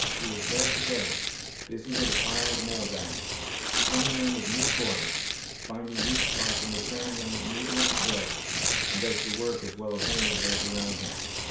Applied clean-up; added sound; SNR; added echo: none; Tearing; -5 dB; reverberation time 0.6 s.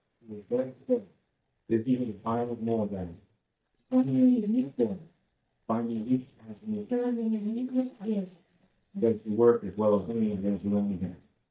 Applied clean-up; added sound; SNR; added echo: neural mask model DeepFilterNet 3.